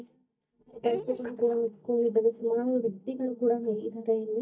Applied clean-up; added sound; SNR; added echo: neural mask model DeepFilterNet 3.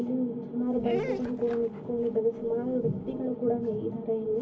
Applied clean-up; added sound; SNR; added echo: none; Dog; 14 dB; reverberation time 0.3 s.